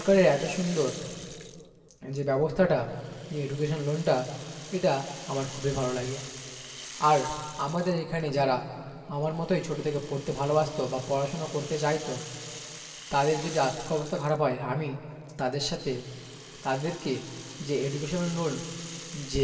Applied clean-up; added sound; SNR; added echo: none; Rattle (instrument); 16 dB; reverberation time 2.3 s.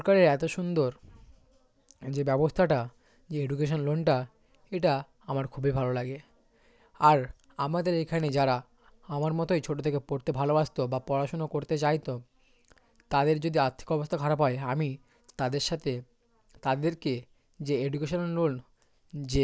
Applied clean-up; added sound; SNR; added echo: none; none; none; none.